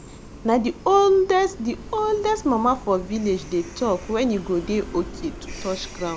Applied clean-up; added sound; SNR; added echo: none; Train; 15 dB; none.